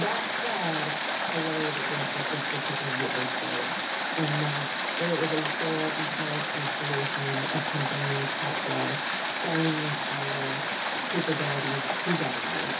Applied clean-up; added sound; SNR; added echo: none; Water; -3 dB; reverberation time 0.3 s.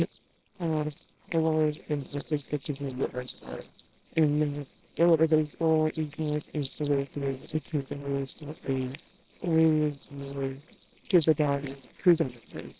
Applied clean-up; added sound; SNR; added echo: neural separator model SepFormer WHAMR!.